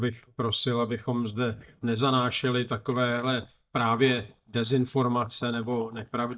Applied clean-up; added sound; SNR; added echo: neural mask model DeepFilterNet 3.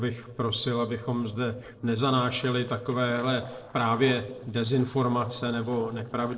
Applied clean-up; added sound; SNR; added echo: neural separator model SepFormer DNS4.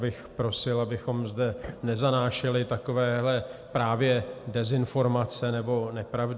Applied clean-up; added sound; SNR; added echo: none; none; none; none.